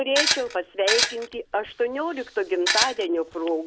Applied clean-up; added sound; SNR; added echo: none; Tools; -2 dB; none.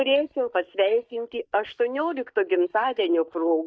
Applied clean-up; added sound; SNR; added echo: neural mask model DeepFilterNet 3.